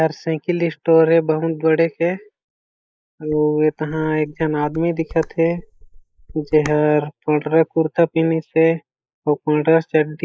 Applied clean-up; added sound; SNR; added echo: neural mask model Resemble Enhance denoiser.